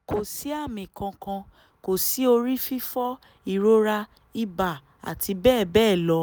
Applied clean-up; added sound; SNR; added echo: none; none; none; none.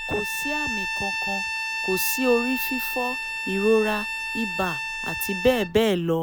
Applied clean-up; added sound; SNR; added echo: none; Bowed string instrument; 4 dB; none.